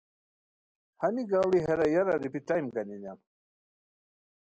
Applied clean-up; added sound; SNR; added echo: none; none; none; none.